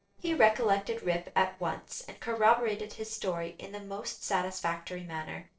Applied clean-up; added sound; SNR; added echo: neural separator model SepFormer DNS4.